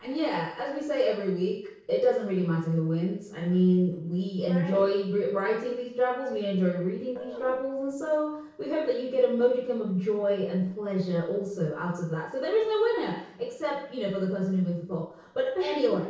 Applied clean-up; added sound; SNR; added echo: neural separator model SepFormer DNS4.